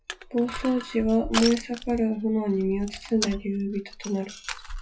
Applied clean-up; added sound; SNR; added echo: classical method WPE with log-MMSE.